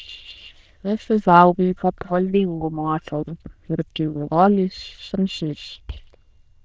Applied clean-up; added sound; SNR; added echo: neural diffusion model UNIVERSE++.